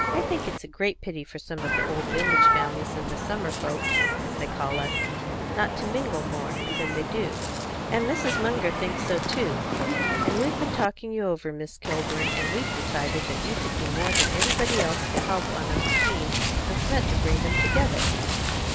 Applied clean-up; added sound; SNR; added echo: none; Meow; -4 dB; none.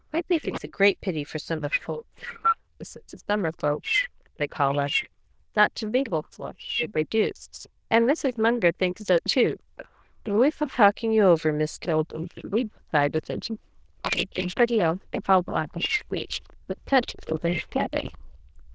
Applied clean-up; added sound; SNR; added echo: neural diffusion model UNIVERSE++.